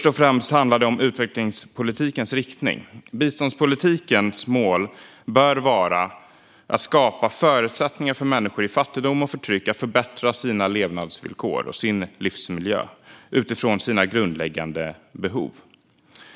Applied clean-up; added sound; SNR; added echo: none; none; none; none.